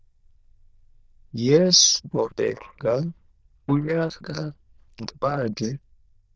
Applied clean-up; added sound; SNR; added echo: neural diffusion model UNIVERSE++.